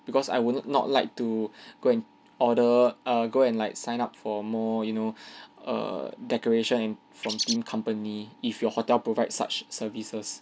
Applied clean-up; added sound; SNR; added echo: none; Bird; 4 dB; none.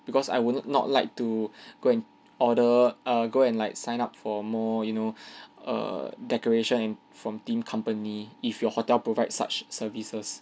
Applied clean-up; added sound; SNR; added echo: none; none; none; none.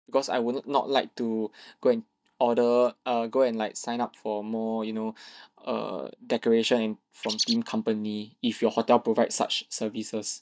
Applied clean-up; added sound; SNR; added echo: neural mask model DeepFilterNet 3.